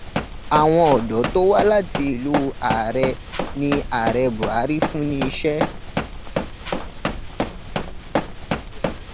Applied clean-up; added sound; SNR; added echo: none; Run; 4 dB; none.